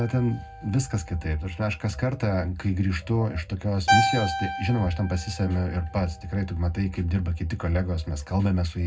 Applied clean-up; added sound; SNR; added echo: none; Keyboard (musical); 7 dB; reverberation time 0.3 s.